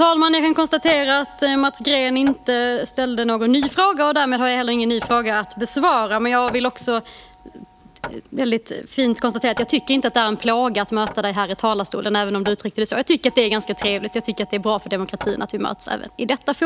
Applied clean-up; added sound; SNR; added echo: none; Doorbell + Hammer; 19 dB; none.